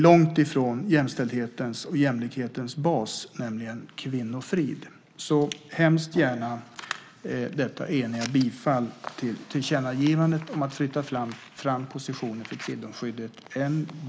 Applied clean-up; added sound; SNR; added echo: none; none; none; none.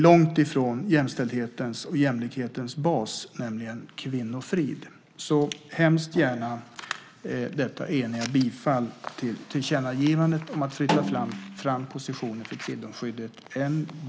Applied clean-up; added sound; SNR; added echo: none; Snare drum; 5 dB; none.